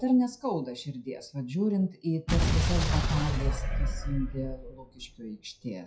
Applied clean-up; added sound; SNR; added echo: classical method WPE with log-MMSE.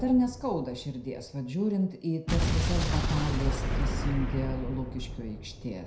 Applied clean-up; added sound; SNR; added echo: none; Explosion; 0 dB; reverberation time 0.4 s.